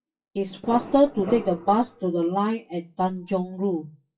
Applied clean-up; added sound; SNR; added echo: classical method WPE with log-MMSE.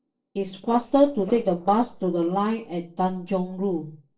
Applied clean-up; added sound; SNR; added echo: neural separator model SepFormer DNS4.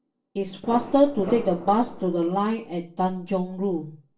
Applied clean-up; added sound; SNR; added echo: none; Fireworks; 12 dB; reverberation time 0.3 s.